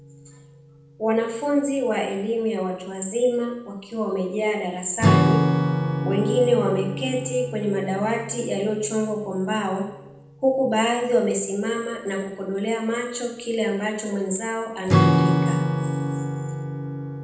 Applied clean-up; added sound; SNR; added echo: none; Acoustic guitar / Strum; 2 dB; reverberation time 0.8 s.